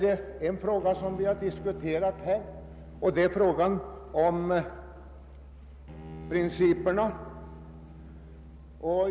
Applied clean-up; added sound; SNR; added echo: none; Bowed string instrument + Musical instrument; 15 dB; none.